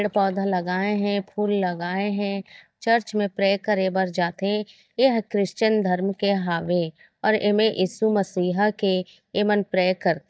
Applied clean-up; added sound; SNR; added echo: neural mask model DeepFilterNet 3.